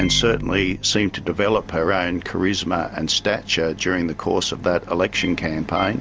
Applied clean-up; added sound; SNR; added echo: none; Microwave oven; 13 dB; none.